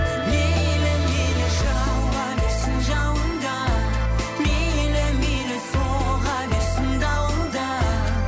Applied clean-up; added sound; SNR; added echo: none; none; none; none.